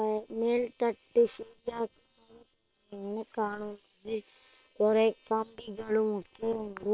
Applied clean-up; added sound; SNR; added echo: neural separator model SepFormer WHAM!.